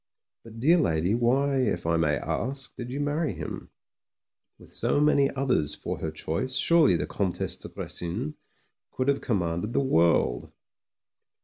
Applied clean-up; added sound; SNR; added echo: none; none; none; none.